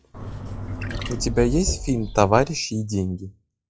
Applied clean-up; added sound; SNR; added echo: classical method log-MMSE.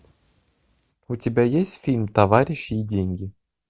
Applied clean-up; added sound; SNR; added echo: none; none; none; none.